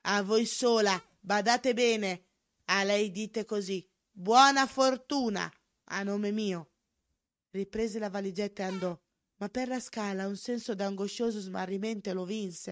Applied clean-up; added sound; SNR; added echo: neural mask model RNNoise.